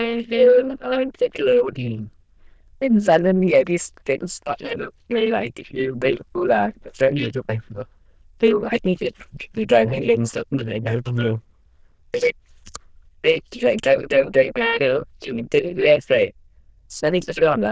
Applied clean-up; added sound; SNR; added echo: neural diffusion model UNIVERSE++.